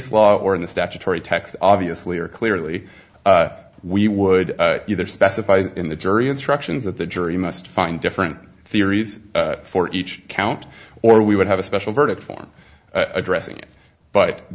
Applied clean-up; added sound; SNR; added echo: none; none; none; none.